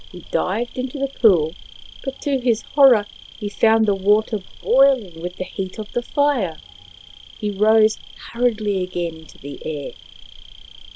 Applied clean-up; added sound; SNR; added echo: none; Insect; 18 dB; none.